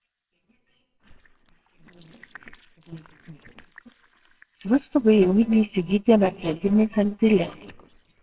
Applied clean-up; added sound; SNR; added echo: neural separator model SepFormer WHAMR!.